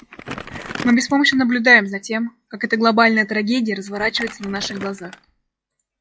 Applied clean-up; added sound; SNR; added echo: classical method log-MMSE.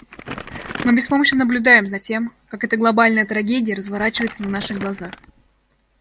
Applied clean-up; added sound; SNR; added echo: none; Crumpling, crinkling; 17 dB; none.